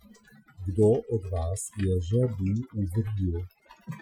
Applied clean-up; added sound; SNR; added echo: classical method Wiener filter.